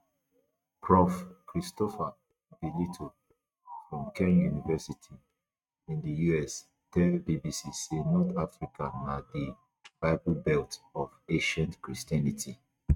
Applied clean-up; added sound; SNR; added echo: neural mask model RNNoise.